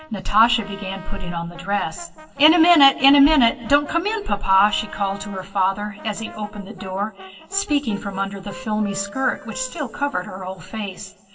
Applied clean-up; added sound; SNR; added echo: none; Brass instrument; 20 dB; reverberation time 1.3 s.